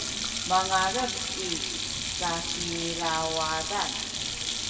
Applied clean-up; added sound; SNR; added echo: none; Sink (filling or washing); 0 dB; reverberation time 1.6 s.